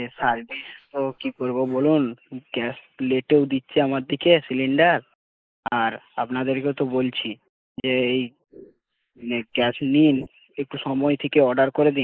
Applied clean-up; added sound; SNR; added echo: neural mask model Resemble Enhance denoiser.